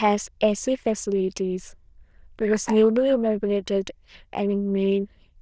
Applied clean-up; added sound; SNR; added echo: neural diffusion model UNIVERSE++.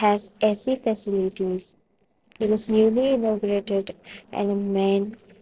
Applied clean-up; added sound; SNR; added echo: neural separator model SepFormer DNS4.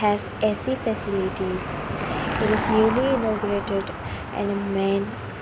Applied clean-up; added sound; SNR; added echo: none; Car passing by / Engine; 6 dB; none.